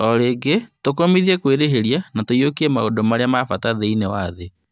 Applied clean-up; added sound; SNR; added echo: neural mask model DeepFilterNet 3.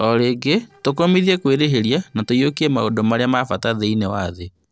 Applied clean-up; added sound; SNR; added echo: neural separator model SepFormer DNS4.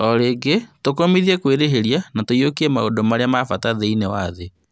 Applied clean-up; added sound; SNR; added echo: none; none; none; none.